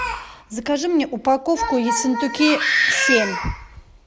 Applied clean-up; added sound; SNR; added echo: none; none; none; none.